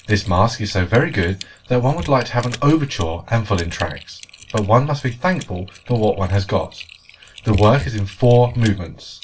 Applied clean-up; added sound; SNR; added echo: none; Typing; 17 dB; reverberation time 0.2 s.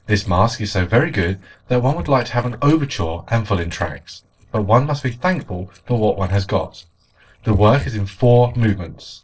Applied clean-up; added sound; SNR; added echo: neural separator model SepFormer DNS4.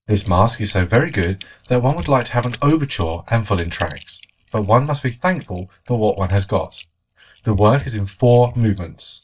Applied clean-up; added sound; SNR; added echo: neural mask model DeepFilterNet 3.